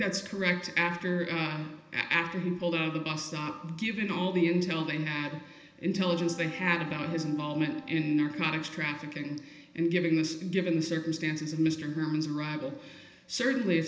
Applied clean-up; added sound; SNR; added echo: none; Wind instrument, woodwind instrument; 19 dB; reverberation time 0.8 s.